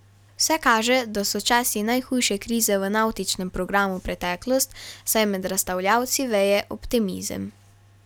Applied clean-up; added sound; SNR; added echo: none; none; none; none.